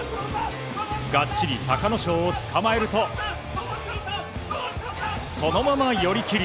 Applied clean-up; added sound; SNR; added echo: none; Gong; 19 dB; none.